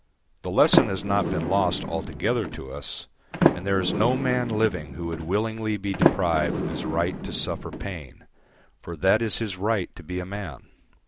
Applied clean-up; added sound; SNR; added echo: none; Sliding door; 1 dB; none.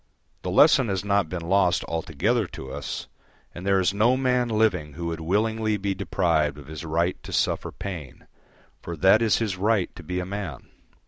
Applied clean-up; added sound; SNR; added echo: none; none; none; none.